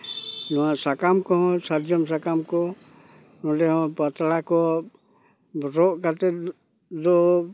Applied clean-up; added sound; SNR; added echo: none; none; none; none.